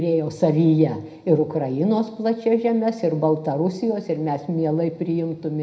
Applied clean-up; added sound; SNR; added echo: none; none; none; reverberation time 0.4 s.